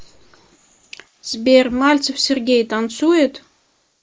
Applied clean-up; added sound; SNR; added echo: neural mask model Resemble Enhance denoiser.